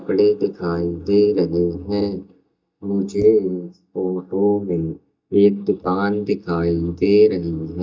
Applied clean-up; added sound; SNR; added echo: neural mask model DeepFilterNet 3.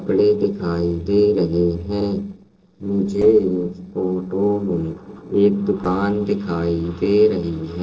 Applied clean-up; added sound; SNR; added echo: neural separator model SepFormer DNS4.